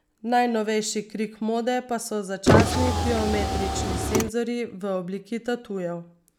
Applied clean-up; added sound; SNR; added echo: none; Car; -5 dB; none.